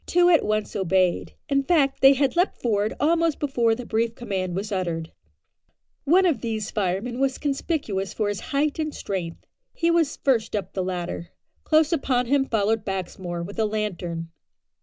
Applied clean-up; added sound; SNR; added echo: none; none; none; none.